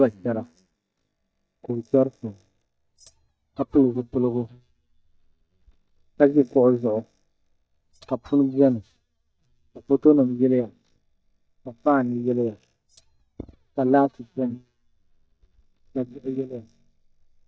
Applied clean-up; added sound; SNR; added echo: neural mask model DeepFilterNet 3.